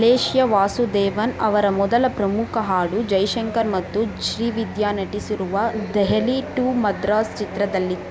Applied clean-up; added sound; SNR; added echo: none; none; none; none.